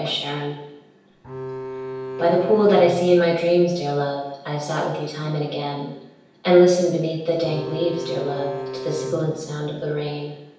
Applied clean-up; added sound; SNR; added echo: none; Bowed string instrument; 11 dB; reverberation time 0.9 s.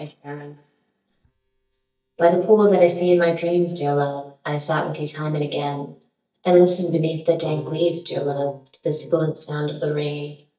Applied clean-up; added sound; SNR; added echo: neural mask model DeepFilterNet 3.